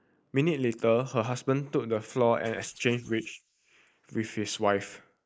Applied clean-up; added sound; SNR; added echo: neural mask model Resemble Enhance denoiser.